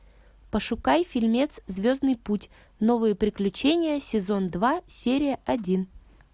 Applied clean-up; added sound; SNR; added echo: none; none; none; none.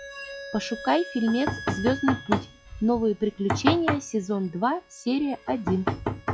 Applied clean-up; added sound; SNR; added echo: classical method log-MMSE.